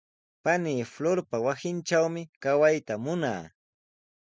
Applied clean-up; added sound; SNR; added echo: none; none; none; none.